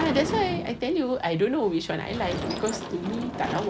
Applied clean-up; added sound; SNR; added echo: none; Sliding door / Slam; 6 dB; none.